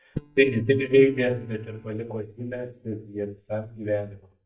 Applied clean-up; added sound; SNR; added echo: neural mask model DeepFilterNet 3.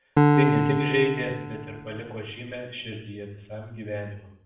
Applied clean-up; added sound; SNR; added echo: none; Piano; -4 dB; reverberation time 0.7 s.